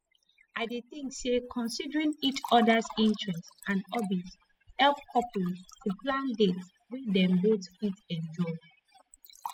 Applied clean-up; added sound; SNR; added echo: classical method spectral subtraction.